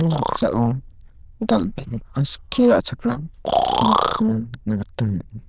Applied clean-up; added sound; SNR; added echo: neural diffusion model UNIVERSE++.